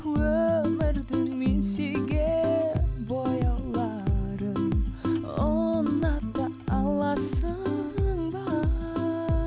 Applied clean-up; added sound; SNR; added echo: none; none; none; none.